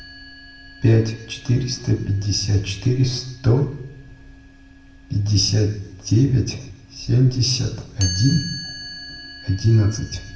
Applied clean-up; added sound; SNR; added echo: none; Chime; 17 dB; reverberation time 0.7 s.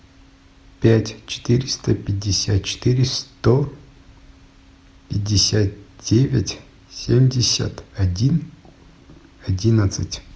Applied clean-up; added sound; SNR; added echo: none; none; none; none.